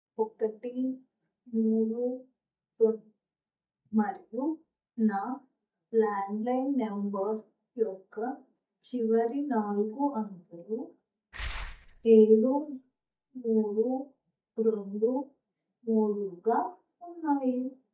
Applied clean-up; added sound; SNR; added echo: neural mask model DeepFilterNet 3.